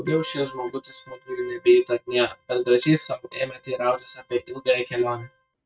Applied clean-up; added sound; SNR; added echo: neural mask model RNNoise.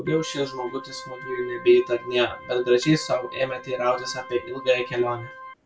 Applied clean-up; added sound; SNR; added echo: none; Organ; 15 dB; none.